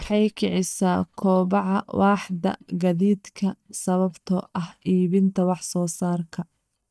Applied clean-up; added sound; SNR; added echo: neural mask model DeepFilterNet 3.